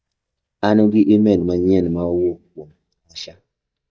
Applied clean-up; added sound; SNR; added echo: neural mask model DeepFilterNet 3.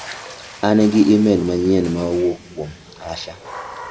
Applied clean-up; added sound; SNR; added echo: none; Water / Splash, splatter; 17 dB; reverberation time 0.9 s.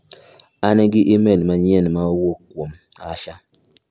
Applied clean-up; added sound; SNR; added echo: none; none; none; none.